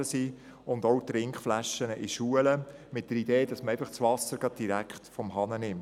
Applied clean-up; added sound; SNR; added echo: none; none; none; none.